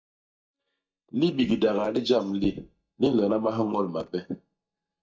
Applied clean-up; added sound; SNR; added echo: neural mask model DeepFilterNet 3.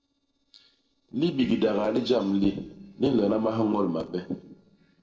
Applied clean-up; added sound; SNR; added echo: neural separator model SepFormer DNS4.